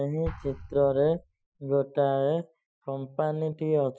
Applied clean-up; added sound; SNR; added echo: classical method Wiener filter.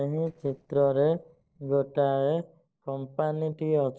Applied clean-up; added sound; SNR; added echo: neural separator model SepFormer DNS4.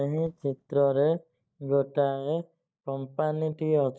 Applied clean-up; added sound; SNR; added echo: neural mask model DeepFilterNet 3.